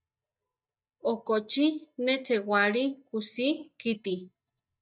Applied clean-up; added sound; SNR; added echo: neural mask model DeepFilterNet 3.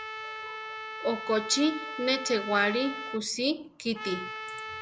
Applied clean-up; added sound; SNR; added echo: none; Trumpet; 8 dB; none.